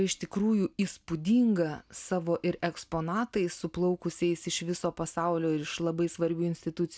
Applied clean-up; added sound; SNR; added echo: none; none; none; none.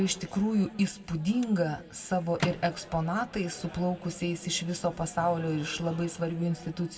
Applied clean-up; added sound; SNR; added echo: none; Microwave oven; 14 dB; reverberation time 1.1 s.